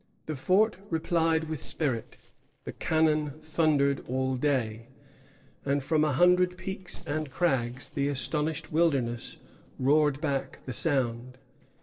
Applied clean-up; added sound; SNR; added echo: neural separator model SepFormer DNS4.